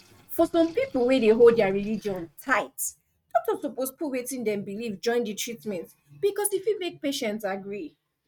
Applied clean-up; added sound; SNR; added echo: neural mask model RNNoise.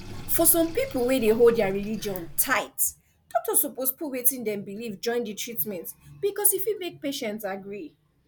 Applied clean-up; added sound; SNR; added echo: none; Sink (filling or washing); 17 dB; none.